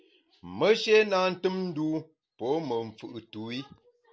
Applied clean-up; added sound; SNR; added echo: none; none; none; none.